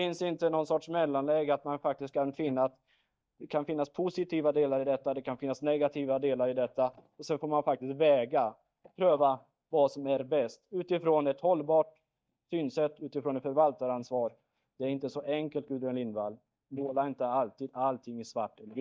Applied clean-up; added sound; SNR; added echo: neural mask model DeepFilterNet 3.